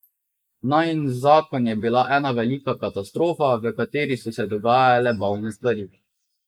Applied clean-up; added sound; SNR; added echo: neural mask model Resemble Enhance denoiser.